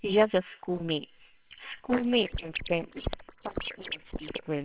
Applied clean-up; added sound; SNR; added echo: neural separator model SepFormer WHAMR!.